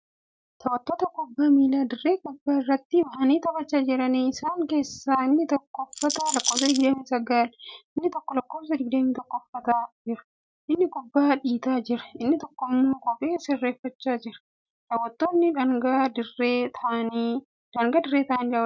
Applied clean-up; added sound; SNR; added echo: none; Rattle; 4 dB; none.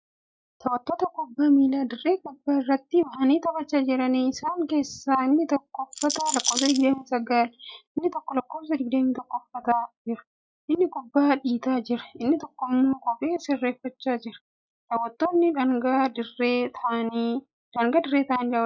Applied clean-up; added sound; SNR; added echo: classical method log-MMSE.